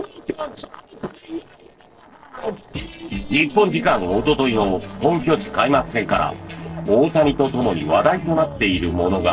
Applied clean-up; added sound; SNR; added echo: neural separator model SepFormer DNS4.